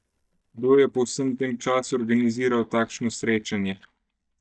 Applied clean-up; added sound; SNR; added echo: neural mask model DeepFilterNet 3.